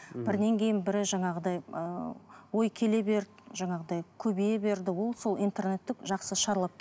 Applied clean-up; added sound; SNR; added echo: none; none; none; none.